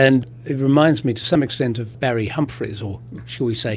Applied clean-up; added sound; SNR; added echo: none; none; none; none.